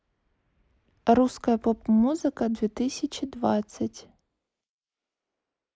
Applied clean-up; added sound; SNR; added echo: neural mask model Resemble Enhance denoiser.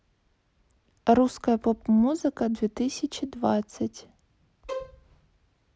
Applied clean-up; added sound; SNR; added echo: none; Bowed string instrument; 13 dB; none.